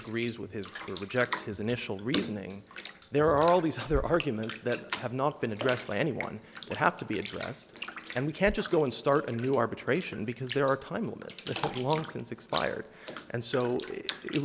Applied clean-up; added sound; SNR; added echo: none; Bathtub (filling or washing); 10 dB; none.